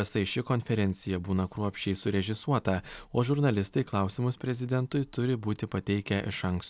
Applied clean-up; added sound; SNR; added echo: none; none; none; none.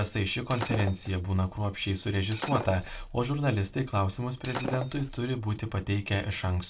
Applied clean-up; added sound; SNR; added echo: none; Shatter; 11 dB; reverberation time 0.2 s.